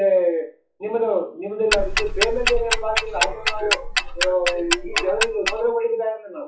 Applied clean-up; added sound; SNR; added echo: classical method WPE with log-MMSE.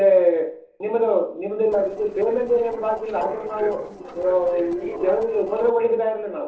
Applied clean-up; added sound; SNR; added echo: neural separator model SepFormer DNS4.